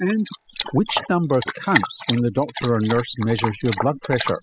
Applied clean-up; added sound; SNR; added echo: classical method spectral subtraction.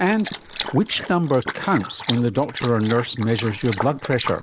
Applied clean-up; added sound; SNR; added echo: neural mask model Resemble Enhance denoiser.